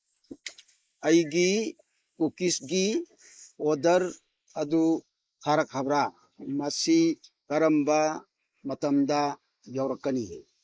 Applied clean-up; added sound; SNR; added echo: neural mask model Resemble Enhance denoiser.